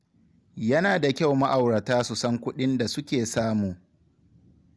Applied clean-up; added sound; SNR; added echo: none; none; none; none.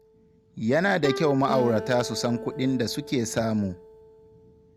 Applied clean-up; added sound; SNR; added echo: none; Plucked string instrument + Acoustic guitar; 11 dB; none.